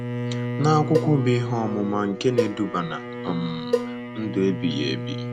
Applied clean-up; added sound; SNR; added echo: none; Cowbell + Bowed string instrument; 4 dB; none.